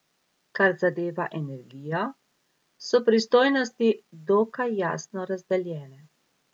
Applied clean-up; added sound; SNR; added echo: none; none; none; none.